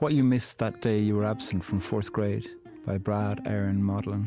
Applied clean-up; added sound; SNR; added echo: none; none; none; none.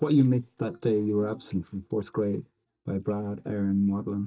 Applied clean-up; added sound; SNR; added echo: neural mask model DeepFilterNet 3.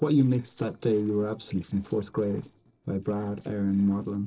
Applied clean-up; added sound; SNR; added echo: neural separator model SepFormer DNS4.